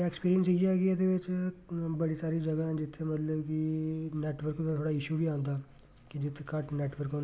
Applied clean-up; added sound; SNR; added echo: none; none; none; none.